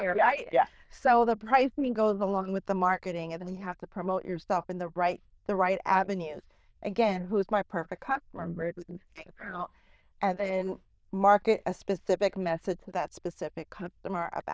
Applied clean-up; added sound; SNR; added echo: neural diffusion model UNIVERSE++.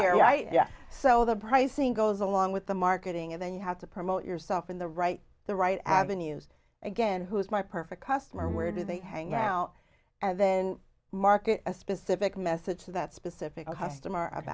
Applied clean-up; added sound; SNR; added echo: none; Brass instrument; 9 dB; none.